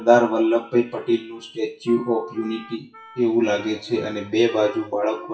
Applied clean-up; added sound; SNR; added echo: classical method WPE with log-MMSE.